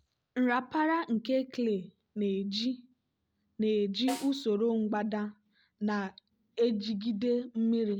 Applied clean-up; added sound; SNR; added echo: none; Snare drum; 13 dB; none.